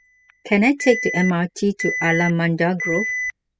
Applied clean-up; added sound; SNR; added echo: classical method spectral subtraction.